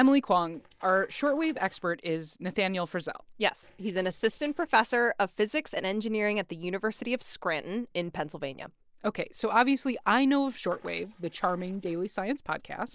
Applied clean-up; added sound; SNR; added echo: neural separator model SepFormer DNS4.